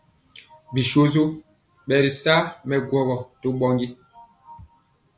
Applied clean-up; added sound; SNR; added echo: none; none; none; none.